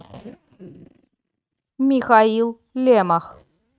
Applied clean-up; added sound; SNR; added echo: neural mask model RNNoise.